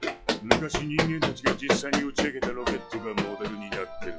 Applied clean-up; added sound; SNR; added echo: classical method log-MMSE.